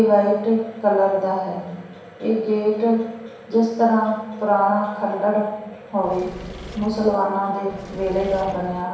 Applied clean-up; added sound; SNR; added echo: none; Engine / Mechanisms; 16 dB; reverberation time 0.9 s.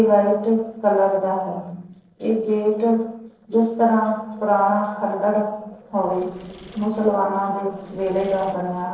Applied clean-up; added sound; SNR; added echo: neural separator model SepFormer DNS4.